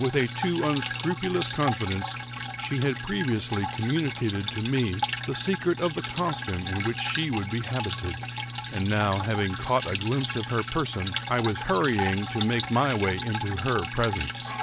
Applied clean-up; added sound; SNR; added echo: none; Drip; 4 dB; none.